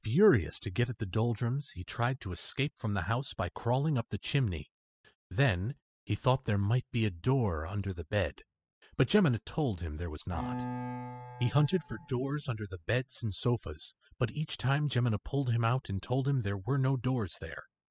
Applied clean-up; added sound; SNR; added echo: classical method spectral subtraction.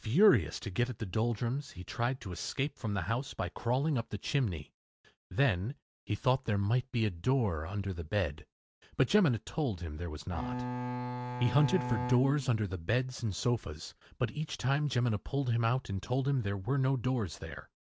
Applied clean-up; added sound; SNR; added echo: none; Bowed string instrument; 6 dB; none.